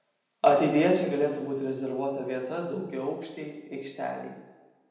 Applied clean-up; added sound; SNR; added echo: none; none; none; reverberation time 0.9 s.